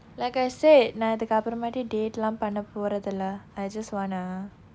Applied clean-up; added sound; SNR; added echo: none; none; none; none.